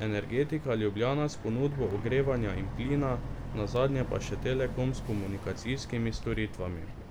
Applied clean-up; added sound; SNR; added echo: none; Boat, Water vehicle; 8 dB; none.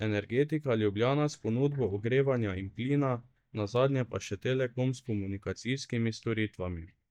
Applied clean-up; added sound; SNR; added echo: neural mask model DeepFilterNet 3.